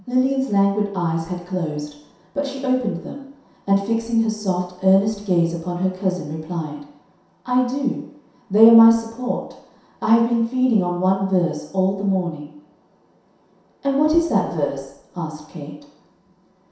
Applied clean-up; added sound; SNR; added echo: none; none; none; reverberation time 0.7 s.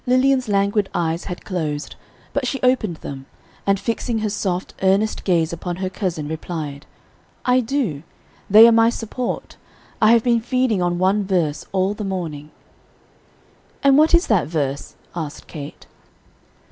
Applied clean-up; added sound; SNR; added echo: none; none; none; none.